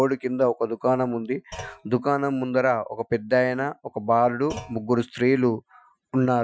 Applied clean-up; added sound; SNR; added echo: classical method Wiener filter.